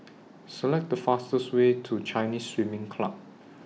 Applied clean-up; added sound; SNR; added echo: none; none; none; none.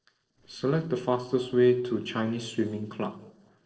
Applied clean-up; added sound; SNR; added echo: neural separator model SepFormer DNS4.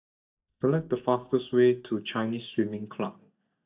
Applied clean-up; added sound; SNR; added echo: neural mask model DeepFilterNet 3.